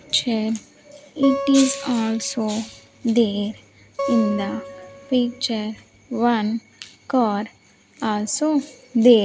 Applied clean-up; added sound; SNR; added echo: none; Acoustic guitar; 10 dB; none.